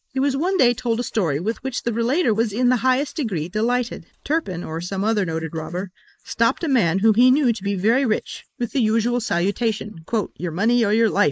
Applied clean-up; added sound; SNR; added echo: neural mask model Resemble Enhance denoiser.